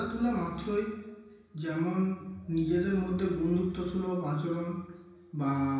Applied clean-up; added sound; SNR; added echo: none; Keyboard (musical); 18 dB; reverberation time 0.9 s.